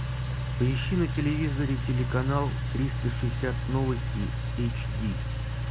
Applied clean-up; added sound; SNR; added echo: none; Engine; -1 dB; none.